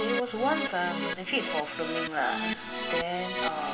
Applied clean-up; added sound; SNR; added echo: none; Keyboard (musical); 2 dB; reverberation time 2.0 s.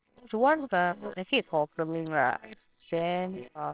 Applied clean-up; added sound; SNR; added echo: neural separator model SepFormer WHAMR!.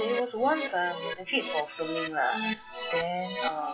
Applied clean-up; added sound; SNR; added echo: classical method WPE with log-MMSE.